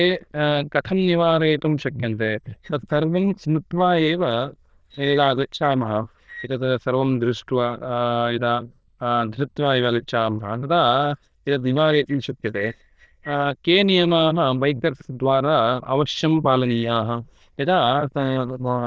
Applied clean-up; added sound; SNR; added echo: neural diffusion model UNIVERSE++.